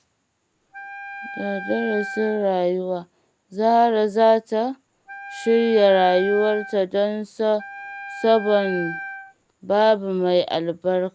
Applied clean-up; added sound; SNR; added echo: none; Wind instrument, woodwind instrument; 12 dB; none.